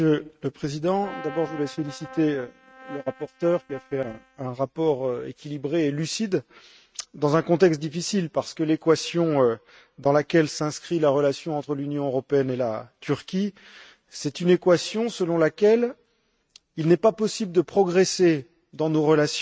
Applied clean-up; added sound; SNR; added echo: neural mask model RNNoise.